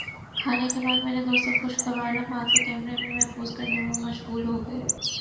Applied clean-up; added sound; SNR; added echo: none; Bird; -1 dB; reverberation time 1.0 s.